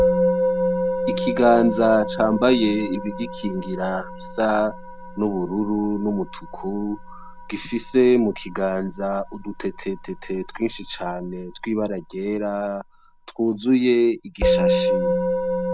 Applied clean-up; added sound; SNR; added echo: none; Musical instrument; 4 dB; none.